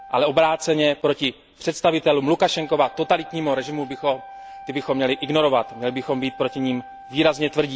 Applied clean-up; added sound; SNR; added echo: none; Wind instrument, woodwind instrument; 19 dB; none.